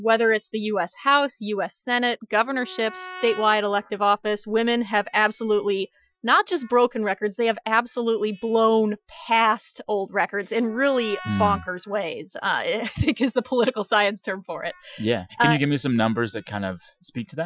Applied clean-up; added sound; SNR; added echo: classical method Wiener filter.